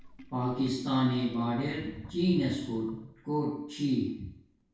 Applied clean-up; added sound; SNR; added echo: none; Sink (filling or washing); 20 dB; reverberation time 0.6 s.